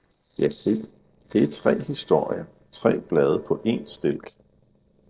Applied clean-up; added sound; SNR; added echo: neural separator model SepFormer DNS4.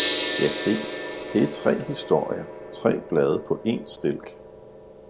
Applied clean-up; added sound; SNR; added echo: none; Gong; 5 dB; none.